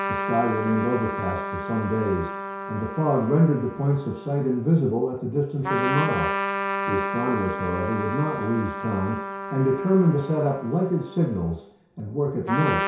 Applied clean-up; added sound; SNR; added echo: none; Trumpet; 6 dB; reverberation time 0.6 s.